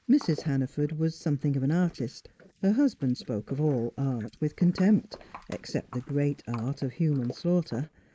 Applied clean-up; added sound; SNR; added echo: neural mask model Resemble Enhance denoiser.